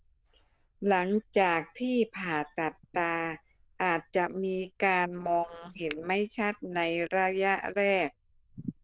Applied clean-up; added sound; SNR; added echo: neural diffusion model UNIVERSE++.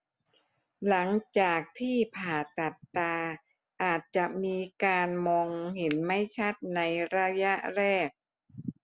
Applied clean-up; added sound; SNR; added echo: none; Finger snapping; 15 dB; none.